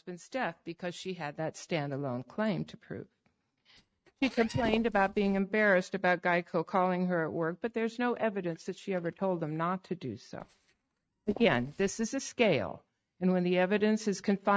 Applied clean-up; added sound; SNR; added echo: neural mask model RNNoise.